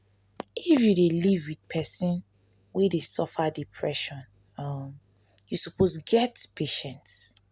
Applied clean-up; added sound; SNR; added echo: none; none; none; none.